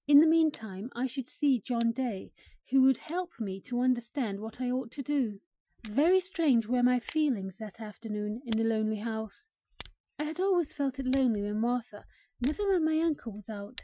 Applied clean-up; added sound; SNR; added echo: classical method Wiener filter.